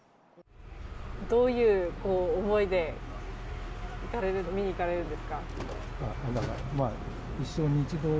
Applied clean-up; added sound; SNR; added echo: none; none; none; none.